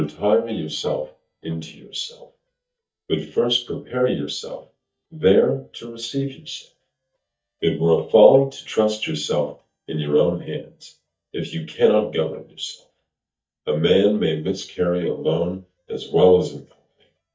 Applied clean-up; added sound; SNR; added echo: neural mask model DeepFilterNet 3.